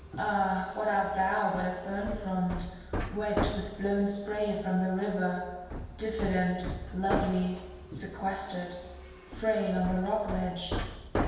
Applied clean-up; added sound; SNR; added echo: none; Hammer; 7 dB; reverberation time 1.2 s.